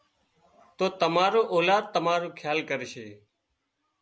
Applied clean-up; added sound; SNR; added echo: none; none; none; none.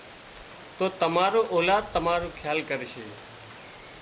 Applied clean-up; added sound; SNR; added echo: none; Rain; 16 dB; none.